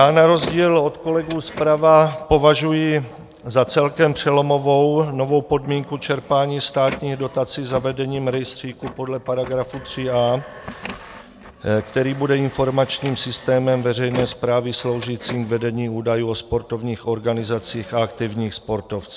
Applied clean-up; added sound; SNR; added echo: none; Printer; 18 dB; none.